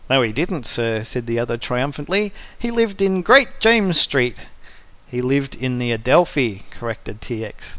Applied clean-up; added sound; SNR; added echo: none; none; none; none.